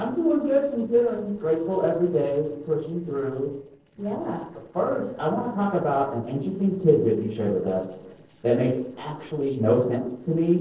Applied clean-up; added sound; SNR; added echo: neural separator model SepFormer DNS4.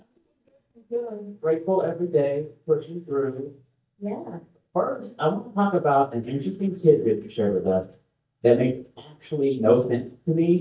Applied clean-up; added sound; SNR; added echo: neural mask model DeepFilterNet 3.